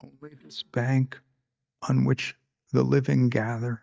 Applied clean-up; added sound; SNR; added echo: neural mask model DeepFilterNet 3.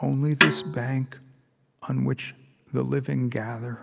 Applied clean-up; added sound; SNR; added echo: none; Snare drum; 0 dB; none.